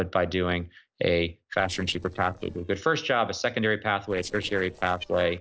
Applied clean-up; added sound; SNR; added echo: neural separator model SepFormer DNS4.